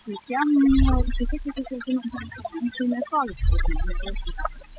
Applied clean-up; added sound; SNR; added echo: classical method spectral subtraction.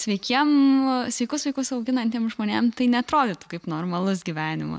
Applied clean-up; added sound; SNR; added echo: none; none; none; none.